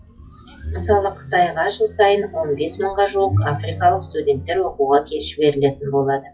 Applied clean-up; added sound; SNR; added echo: classical method WPE with log-MMSE.